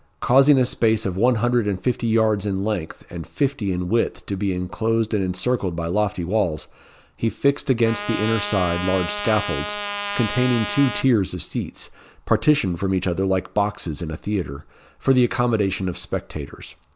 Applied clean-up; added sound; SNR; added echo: none; Trumpet; 7 dB; none.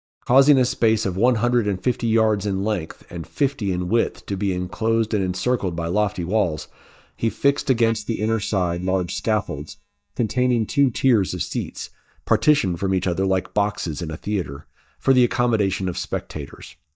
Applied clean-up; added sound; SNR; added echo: neural mask model DeepFilterNet 3.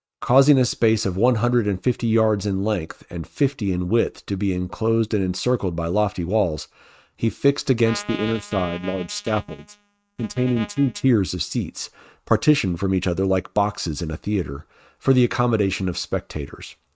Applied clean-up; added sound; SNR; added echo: neural mask model RNNoise.